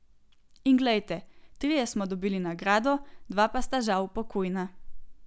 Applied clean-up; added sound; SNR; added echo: none; none; none; none.